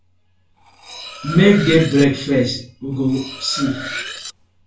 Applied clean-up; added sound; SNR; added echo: none; Cutlery, silverware; 13 dB; reverberation time 0.2 s.